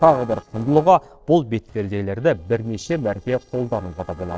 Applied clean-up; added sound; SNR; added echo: neural separator model SepFormer DNS4.